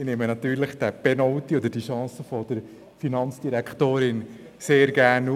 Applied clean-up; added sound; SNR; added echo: none; none; none; none.